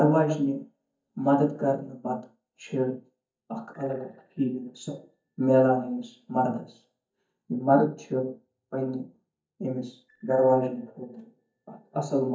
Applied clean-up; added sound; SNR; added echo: neural mask model DeepFilterNet 3.